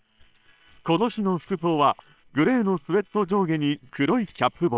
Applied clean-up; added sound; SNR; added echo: neural separator model SepFormer WHAM!.